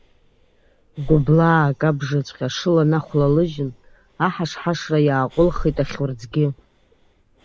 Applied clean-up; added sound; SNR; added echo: none; Breathing; 15 dB; none.